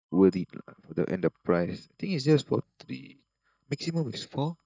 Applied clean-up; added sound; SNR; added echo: neural mask model DeepFilterNet 3.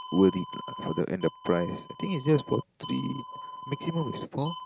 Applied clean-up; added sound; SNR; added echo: neural mask model RNNoise.